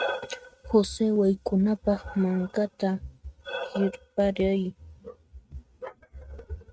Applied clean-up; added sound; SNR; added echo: neural mask model RNNoise.